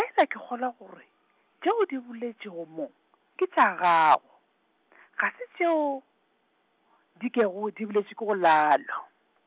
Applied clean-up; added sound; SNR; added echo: none; none; none; none.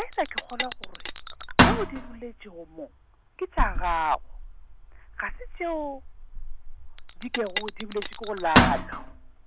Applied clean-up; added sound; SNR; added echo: none; Bell; -4 dB; none.